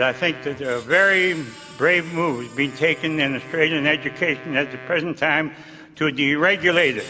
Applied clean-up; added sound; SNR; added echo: none; Wind instrument, woodwind instrument + Screech; 19 dB; none.